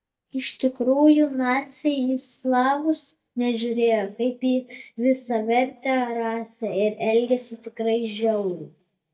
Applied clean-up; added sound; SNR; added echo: neural mask model DeepFilterNet 3.